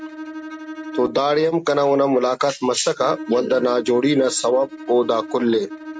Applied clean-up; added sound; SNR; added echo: neural mask model RNNoise.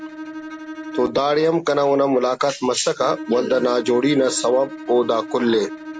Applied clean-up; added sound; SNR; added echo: none; Bowed string instrument; 14 dB; none.